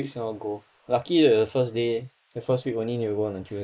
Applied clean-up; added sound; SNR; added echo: neural mask model Resemble Enhance denoiser.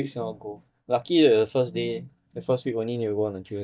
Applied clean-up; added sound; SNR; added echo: neural mask model DeepFilterNet 3.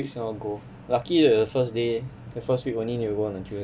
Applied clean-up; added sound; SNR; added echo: none; none; none; none.